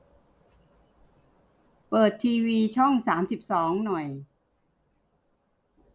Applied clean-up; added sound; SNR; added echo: none; none; none; none.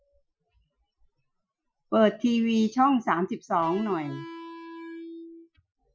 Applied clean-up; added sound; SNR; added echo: classical method Wiener filter.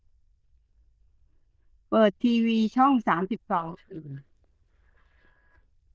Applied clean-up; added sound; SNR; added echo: neural diffusion model UNIVERSE++.